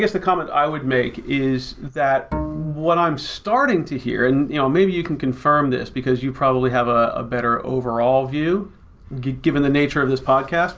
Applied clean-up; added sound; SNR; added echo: none; Bowed string instrument; 11 dB; none.